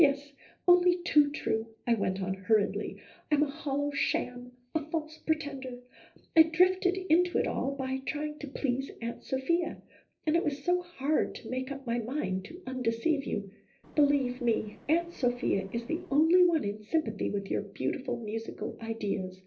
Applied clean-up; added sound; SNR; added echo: neural separator model SepFormer DNS4.